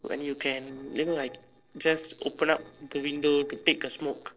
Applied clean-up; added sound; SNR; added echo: neural separator model SepFormer DNS4.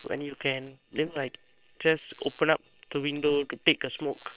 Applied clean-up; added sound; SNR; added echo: neural separator model SepFormer WHAM!.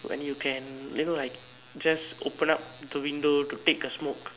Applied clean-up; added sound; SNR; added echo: none; none; none; none.